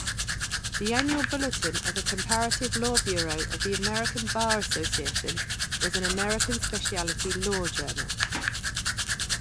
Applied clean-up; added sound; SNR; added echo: none; Domestic sounds, home sounds; -3 dB; none.